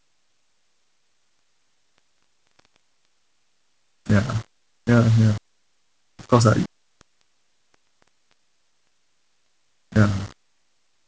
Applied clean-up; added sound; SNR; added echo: none; none; none; none.